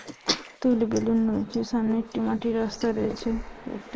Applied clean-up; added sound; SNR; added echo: neural mask model Resemble Enhance denoiser.